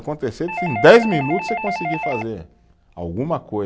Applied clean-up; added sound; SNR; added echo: none; Doorbell; 7 dB; none.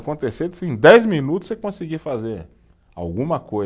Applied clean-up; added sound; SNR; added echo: none; none; none; none.